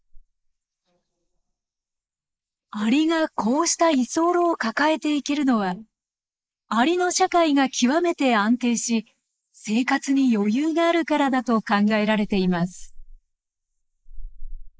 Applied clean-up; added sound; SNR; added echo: neural mask model Resemble Enhance denoiser.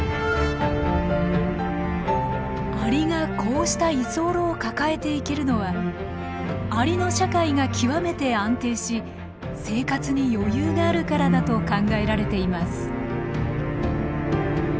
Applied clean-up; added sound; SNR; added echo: none; none; none; none.